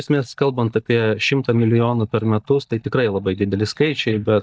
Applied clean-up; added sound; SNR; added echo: neural mask model DeepFilterNet 3.